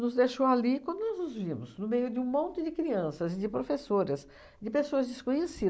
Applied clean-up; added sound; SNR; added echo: none; none; none; none.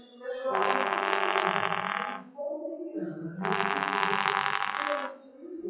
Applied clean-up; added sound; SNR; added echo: classical method WPE with log-MMSE.